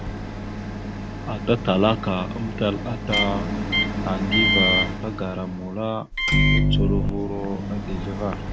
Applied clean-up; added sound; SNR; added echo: none; Microwave oven; -3 dB; none.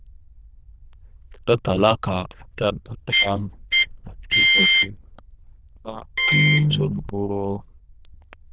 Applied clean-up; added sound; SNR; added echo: neural diffusion model UNIVERSE++.